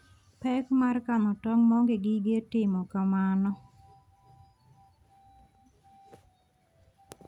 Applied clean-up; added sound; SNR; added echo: none; none; none; none.